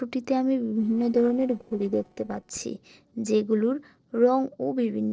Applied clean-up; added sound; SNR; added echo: neural separator model SepFormer DNS4.